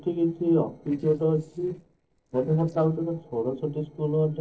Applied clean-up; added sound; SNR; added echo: neural separator model SepFormer DNS4.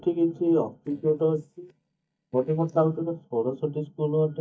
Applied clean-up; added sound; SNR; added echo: neural mask model DeepFilterNet 3.